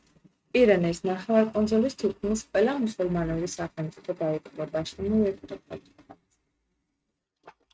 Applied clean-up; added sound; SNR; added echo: neural mask model RNNoise.